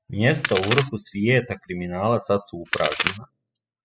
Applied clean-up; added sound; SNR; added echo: classical method spectral subtraction.